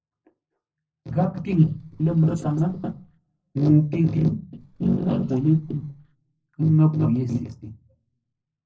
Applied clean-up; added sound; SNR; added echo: neural separator model SepFormer DNS4.